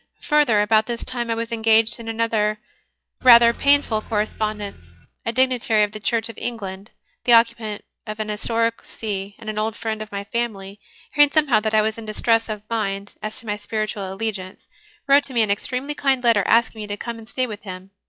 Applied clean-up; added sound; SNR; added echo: classical method log-MMSE.